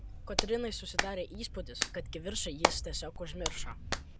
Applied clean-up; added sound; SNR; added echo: none; Hands; -3 dB; none.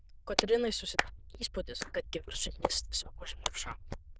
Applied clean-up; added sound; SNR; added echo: neural diffusion model UNIVERSE++.